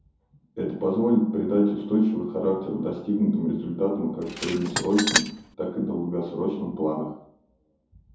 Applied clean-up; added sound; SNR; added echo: none; Tools; 2 dB; reverberation time 0.5 s.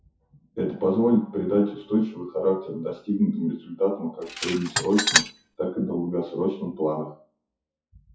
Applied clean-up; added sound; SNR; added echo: classical method WPE with log-MMSE.